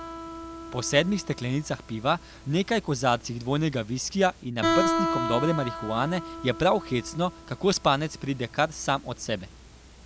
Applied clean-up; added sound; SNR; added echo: none; Guitar; 7 dB; none.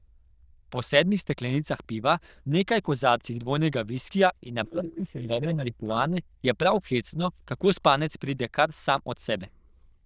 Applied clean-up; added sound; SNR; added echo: neural diffusion model UNIVERSE++.